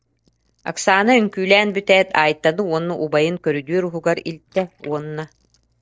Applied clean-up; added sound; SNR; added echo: neural separator model SepFormer DNS4.